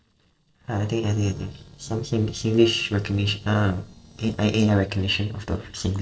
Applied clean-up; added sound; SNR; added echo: neural separator model SepFormer DNS4.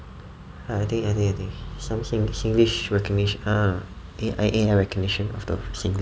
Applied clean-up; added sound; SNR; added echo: none; none; none; none.